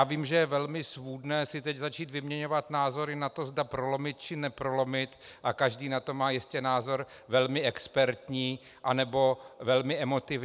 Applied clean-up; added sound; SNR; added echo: none; none; none; none.